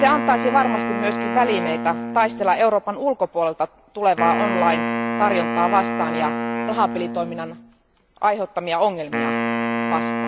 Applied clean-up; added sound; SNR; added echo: none; Wind instrument, woodwind instrument; 3 dB; none.